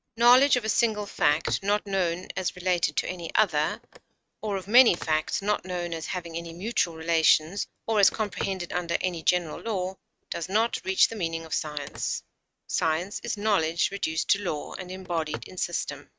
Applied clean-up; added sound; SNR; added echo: neural mask model RNNoise.